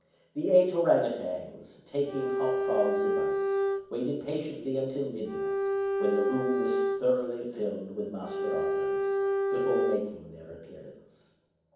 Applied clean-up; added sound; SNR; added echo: none; Bowed string instrument; -2 dB; reverberation time 1.2 s.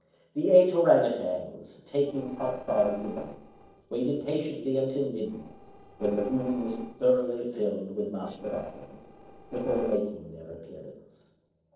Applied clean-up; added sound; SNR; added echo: neural separator model SepFormer DNS4.